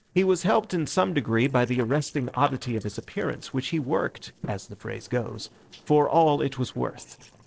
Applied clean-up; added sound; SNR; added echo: neural separator model SepFormer DNS4.